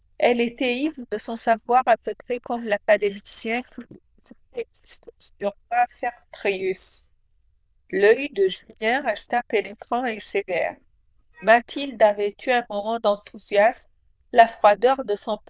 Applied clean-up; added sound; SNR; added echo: neural diffusion model UNIVERSE++.